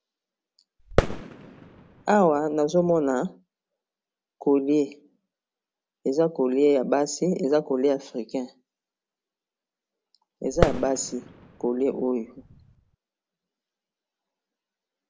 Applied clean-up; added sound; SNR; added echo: none; Fireworks; 4 dB; none.